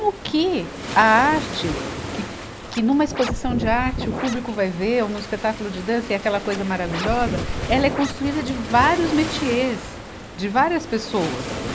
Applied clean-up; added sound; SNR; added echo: none; Waves, surf + Scratching (performance technique); 7 dB; none.